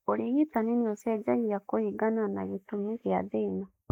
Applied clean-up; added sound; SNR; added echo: neural mask model Resemble Enhance denoiser.